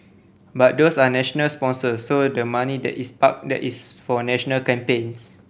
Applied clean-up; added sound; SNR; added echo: none; none; none; none.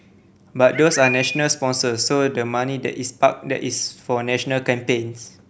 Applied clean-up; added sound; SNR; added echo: none; Bird; 5 dB; none.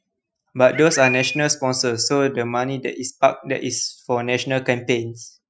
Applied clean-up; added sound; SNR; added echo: classical method Wiener filter.